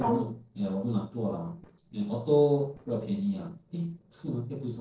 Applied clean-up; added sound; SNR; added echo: neural separator model SepFormer DNS4.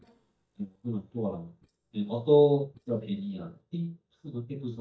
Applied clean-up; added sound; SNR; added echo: neural mask model DeepFilterNet 3.